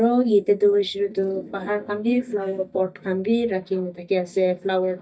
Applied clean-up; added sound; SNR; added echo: neural mask model DeepFilterNet 3.